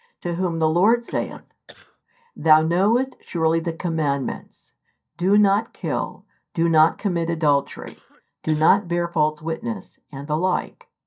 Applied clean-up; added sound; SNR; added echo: neural mask model DeepFilterNet 3.